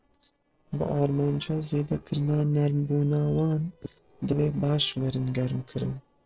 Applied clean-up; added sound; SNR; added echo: neural separator model SepFormer DNS4.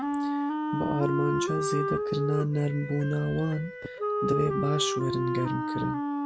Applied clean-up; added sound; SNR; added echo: none; Wind instrument, woodwind instrument; 0 dB; none.